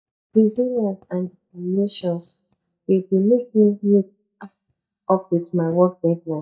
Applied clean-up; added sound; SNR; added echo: neural mask model DeepFilterNet 3.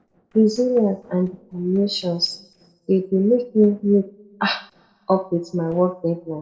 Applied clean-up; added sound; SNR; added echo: neural separator model SepFormer DNS4.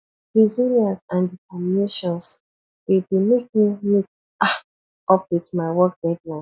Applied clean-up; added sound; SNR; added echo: none; none; none; none.